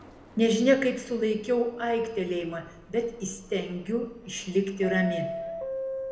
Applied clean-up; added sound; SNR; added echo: none; Subway, metro, underground; 11 dB; reverberation time 0.7 s.